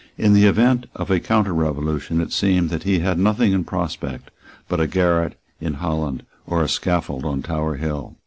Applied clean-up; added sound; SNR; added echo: none; none; none; none.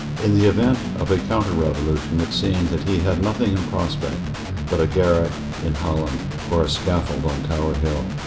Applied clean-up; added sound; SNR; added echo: none; Guitar; 6 dB; reverberation time 1.5 s.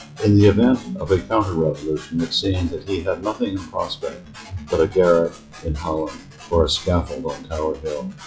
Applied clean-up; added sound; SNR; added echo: classical method WPE with log-MMSE.